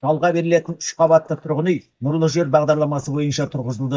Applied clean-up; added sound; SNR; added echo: neural mask model DeepFilterNet 3.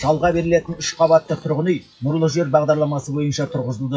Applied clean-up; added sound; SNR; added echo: classical method WPE with log-MMSE.